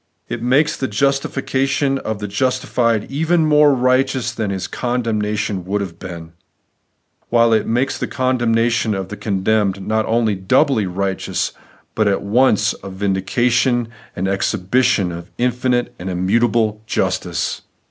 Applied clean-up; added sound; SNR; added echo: none; none; none; none.